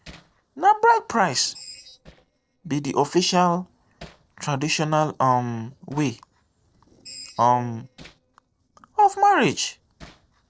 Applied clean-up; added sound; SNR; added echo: neural separator model SepFormer DNS4.